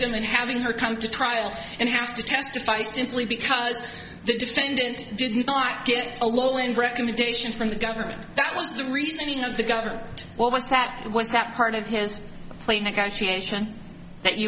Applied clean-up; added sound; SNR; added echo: none; none; none; none.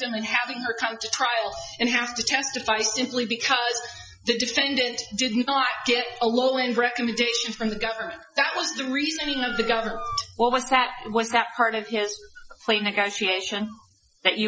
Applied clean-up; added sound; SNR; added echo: classical method Wiener filter.